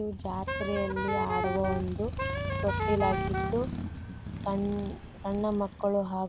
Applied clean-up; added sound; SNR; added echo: none; Motorcycle + Wind instrument, woodwind instrument; 1 dB; none.